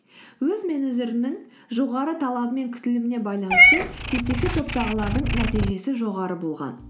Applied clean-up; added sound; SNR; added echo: none; Meow / Purr; -1 dB; none.